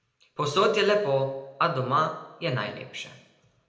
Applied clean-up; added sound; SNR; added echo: none; none; none; reverberation time 0.8 s.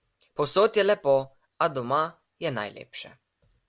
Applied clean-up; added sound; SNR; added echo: none; none; none; none.